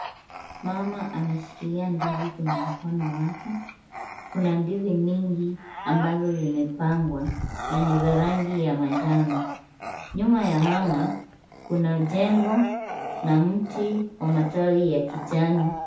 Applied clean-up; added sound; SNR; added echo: none; Bark / Growling; 10 dB; reverberation time 0.6 s.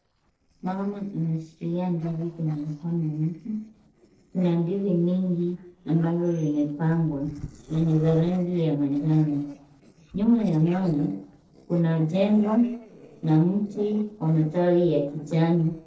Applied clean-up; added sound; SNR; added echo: neural separator model SepFormer DNS4.